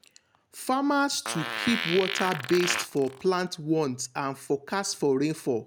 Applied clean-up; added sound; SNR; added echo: none; Fart; 6 dB; none.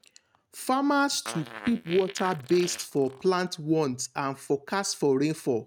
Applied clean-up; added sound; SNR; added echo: neural mask model RNNoise.